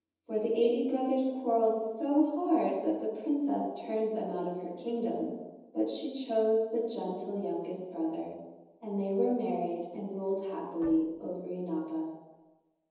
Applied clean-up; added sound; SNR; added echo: neural separator model SepFormer DNS4.